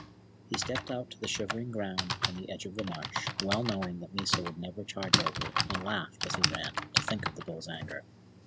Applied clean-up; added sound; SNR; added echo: none; Typing; -2 dB; none.